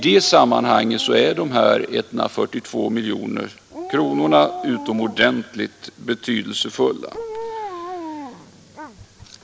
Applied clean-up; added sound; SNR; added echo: none; Dog; 15 dB; none.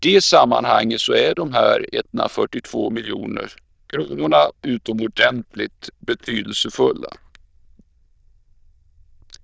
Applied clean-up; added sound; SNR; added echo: neural diffusion model UNIVERSE++.